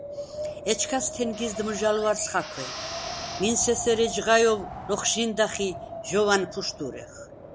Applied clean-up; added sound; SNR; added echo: none; Drill + Wind; 10 dB; none.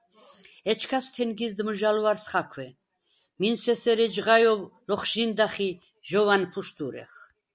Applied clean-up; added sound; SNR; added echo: none; none; none; none.